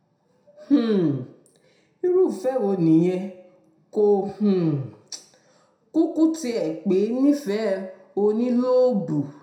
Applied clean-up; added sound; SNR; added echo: none; none; none; reverberation time 0.5 s.